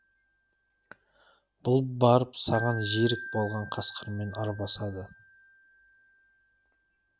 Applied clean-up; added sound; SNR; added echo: none; Wind chime; 14 dB; none.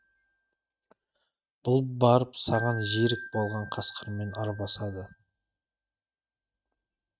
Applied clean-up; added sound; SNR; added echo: neural mask model RNNoise.